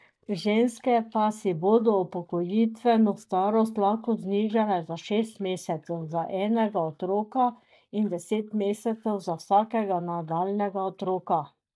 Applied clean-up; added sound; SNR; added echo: neural mask model DeepFilterNet 3.